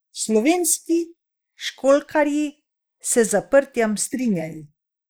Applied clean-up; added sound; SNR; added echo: neural mask model Resemble Enhance denoiser.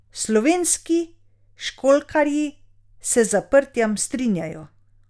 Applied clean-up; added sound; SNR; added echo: none; none; none; none.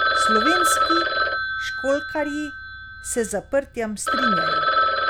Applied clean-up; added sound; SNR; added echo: none; Telephone; -5 dB; none.